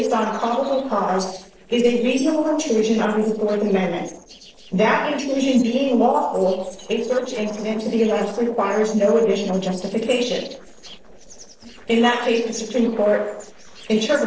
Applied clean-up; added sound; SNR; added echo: neural separator model SepFormer DNS4.